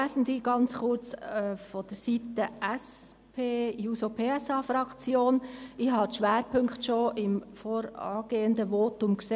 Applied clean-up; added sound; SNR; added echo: none; none; none; none.